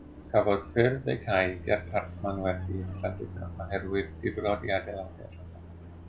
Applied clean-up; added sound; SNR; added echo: none; Car passing by; 10 dB; none.